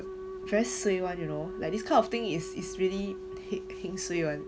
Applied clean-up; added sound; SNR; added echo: none; Wind instrument, woodwind instrument; 9 dB; none.